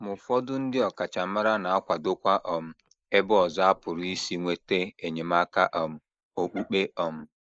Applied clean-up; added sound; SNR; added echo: neural mask model Resemble Enhance denoiser.